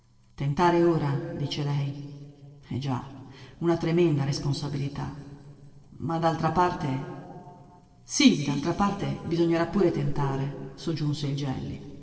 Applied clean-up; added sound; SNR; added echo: neural separator model SepFormer DNS4.